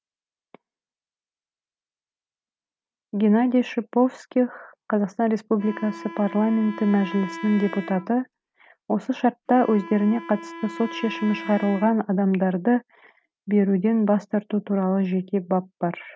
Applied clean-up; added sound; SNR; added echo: none; Wind instrument, woodwind instrument; 14 dB; none.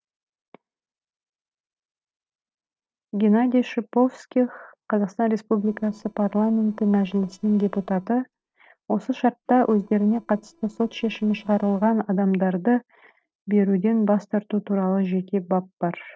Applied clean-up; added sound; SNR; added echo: neural separator model SepFormer DNS4.